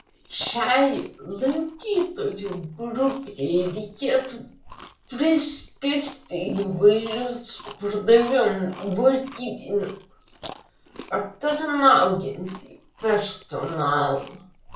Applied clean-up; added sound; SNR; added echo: none; Chewing, mastication; 19 dB; reverberation time 0.3 s.